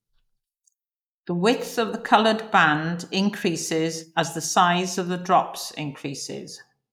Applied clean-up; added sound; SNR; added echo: neural mask model Resemble Enhance denoiser.